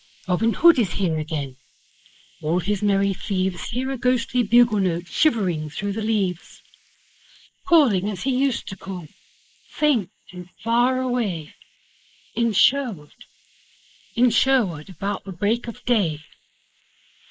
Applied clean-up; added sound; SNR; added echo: neural mask model Resemble Enhance denoiser.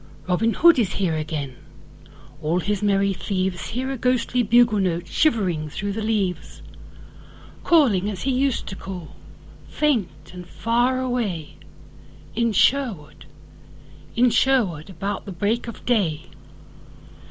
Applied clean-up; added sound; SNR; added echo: none; none; none; none.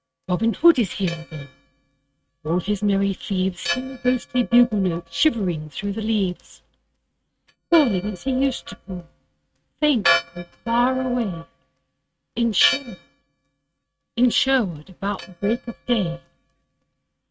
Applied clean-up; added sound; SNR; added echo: neural mask model RNNoise.